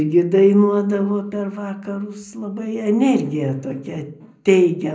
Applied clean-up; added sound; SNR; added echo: none; none; none; reverberation time 0.5 s.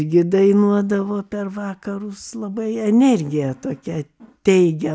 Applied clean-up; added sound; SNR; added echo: none; none; none; none.